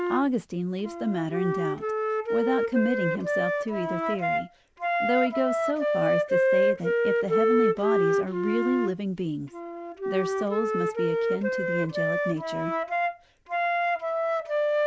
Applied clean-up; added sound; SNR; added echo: none; Wind instrument, woodwind instrument; -4 dB; none.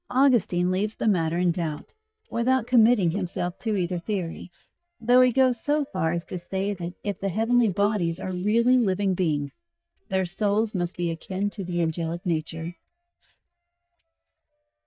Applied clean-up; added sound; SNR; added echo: neural mask model DeepFilterNet 3.